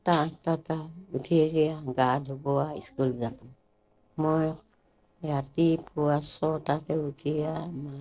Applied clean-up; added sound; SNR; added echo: neural separator model SepFormer DNS4.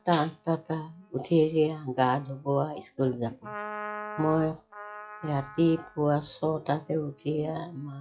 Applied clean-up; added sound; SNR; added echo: classical method log-MMSE.